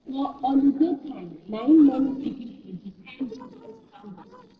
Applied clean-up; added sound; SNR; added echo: neural separator model SepFormer DNS4.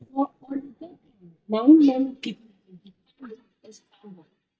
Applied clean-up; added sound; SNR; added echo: neural mask model DeepFilterNet 3.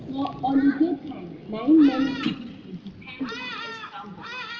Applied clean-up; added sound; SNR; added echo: none; Thunderstorm; 13 dB; reverberation time 1.4 s.